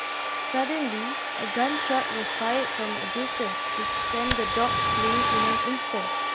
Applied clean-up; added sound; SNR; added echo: none; Tick + Domestic sounds, home sounds; -4 dB; none.